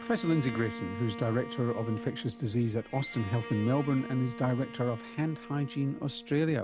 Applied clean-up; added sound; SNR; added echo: none; Bowed string instrument; 12 dB; none.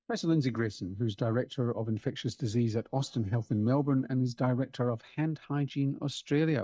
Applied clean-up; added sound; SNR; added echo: neural mask model DeepFilterNet 3.